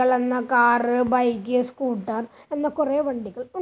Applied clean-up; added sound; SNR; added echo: none; none; none; none.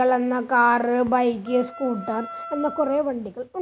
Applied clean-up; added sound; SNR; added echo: none; Wind instrument, woodwind instrument; 14 dB; none.